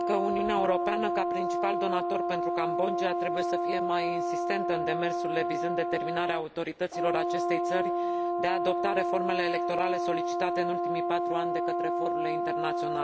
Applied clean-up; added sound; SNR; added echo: none; Brass instrument; -3 dB; none.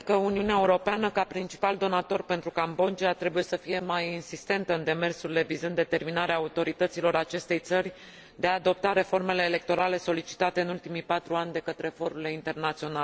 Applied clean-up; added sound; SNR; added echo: none; none; none; none.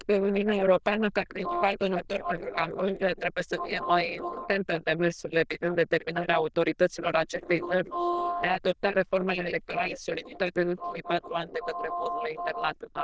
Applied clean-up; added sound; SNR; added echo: neural diffusion model UNIVERSE++.